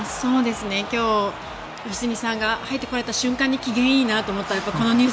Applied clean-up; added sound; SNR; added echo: none; none; none; none.